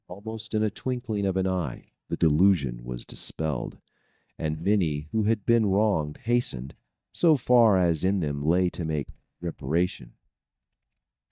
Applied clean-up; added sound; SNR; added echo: neural mask model DeepFilterNet 3.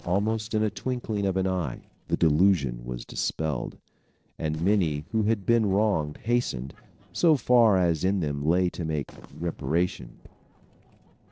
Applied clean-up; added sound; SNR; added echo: neural separator model SepFormer DNS4.